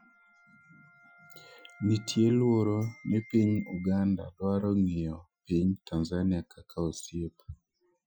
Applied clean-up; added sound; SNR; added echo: classical method Wiener filter.